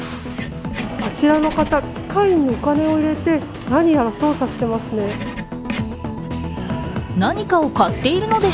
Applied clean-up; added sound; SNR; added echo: none; Writing; 15 dB; none.